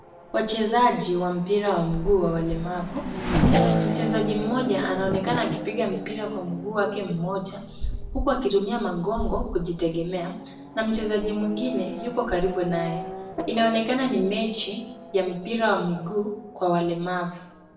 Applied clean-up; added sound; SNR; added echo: none; Race car, auto racing / Accelerating, revving, vroom; 5 dB; reverberation time 0.7 s.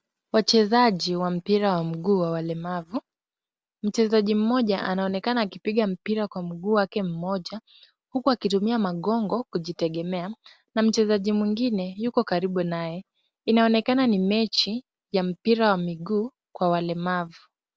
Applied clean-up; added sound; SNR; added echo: none; none; none; none.